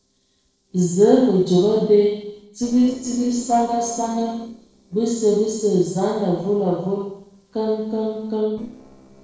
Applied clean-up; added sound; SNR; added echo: neural separator model SepFormer DNS4.